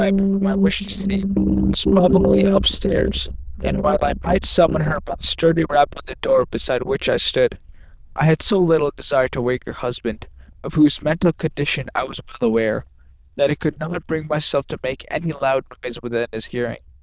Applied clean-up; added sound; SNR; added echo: neural diffusion model UNIVERSE++.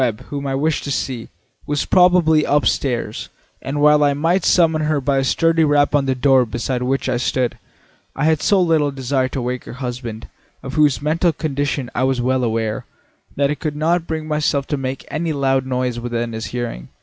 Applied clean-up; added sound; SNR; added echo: none; none; none; none.